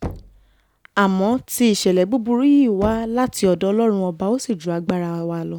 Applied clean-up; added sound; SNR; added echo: none; Knock; 19 dB; none.